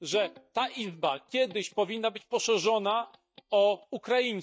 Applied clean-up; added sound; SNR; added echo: neural mask model DeepFilterNet 3.